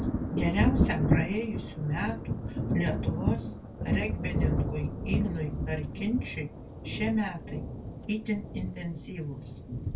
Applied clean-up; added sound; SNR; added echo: none; Thunder; -2 dB; reverberation time 0.2 s.